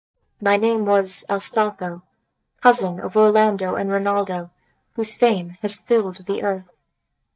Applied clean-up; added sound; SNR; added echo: neural mask model DeepFilterNet 3.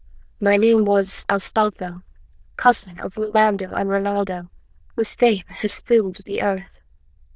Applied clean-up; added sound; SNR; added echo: neural diffusion model UNIVERSE++.